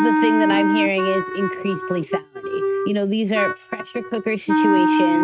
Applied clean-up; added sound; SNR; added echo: neural mask model RNNoise.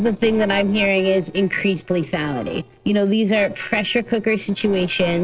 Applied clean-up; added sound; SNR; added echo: neural separator model SepFormer DNS4.